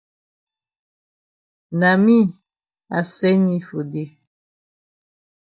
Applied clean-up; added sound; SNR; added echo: neural mask model DeepFilterNet 3.